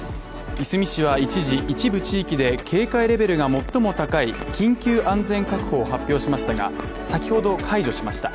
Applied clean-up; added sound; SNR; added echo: none; none; none; none.